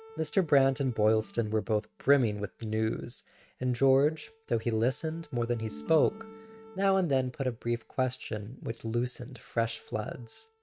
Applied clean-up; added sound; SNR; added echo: neural mask model RNNoise.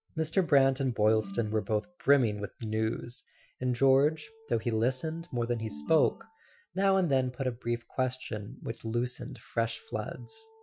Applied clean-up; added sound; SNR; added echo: classical method Wiener filter.